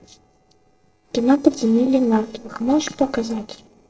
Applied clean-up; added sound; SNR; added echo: neural separator model SepFormer DNS4.